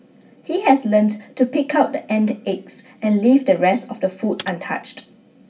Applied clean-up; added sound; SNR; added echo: none; Computer keyboard; 18 dB; reverberation time 0.2 s.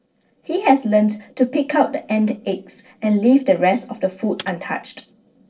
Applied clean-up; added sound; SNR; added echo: neural separator model SepFormer DNS4.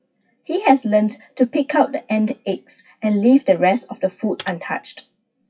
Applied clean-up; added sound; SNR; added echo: classical method WPE with log-MMSE.